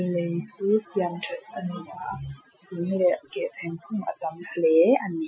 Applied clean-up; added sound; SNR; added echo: classical method Wiener filter.